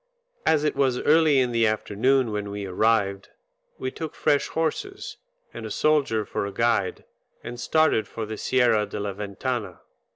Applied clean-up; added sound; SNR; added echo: none; none; none; none.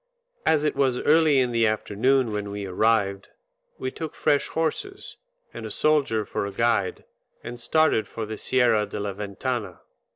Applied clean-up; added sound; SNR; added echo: neural separator model SepFormer DNS4.